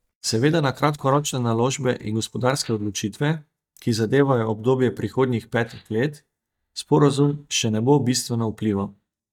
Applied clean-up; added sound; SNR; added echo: neural mask model DeepFilterNet 3.